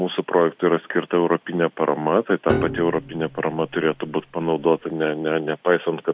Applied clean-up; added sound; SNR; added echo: none; Piano; 10 dB; none.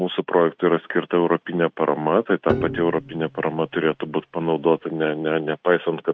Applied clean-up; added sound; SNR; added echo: neural mask model RNNoise.